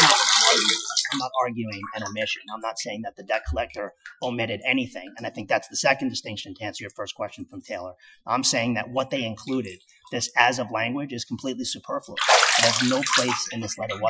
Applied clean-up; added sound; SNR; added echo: classical method Wiener filter.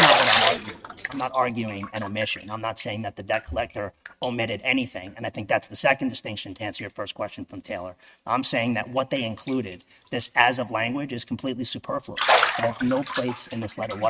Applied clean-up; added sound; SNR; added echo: neural mask model RNNoise.